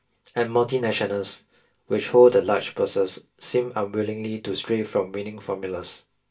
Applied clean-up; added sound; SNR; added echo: none; none; none; reverberation time 0.2 s.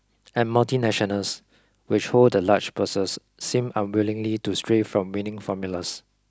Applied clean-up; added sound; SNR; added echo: none; none; none; none.